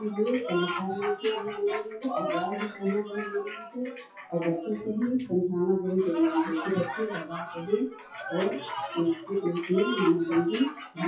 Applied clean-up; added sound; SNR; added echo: classical method WPE with log-MMSE.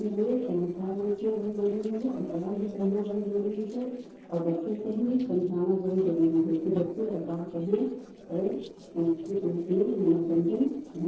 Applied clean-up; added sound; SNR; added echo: neural separator model SepFormer DNS4.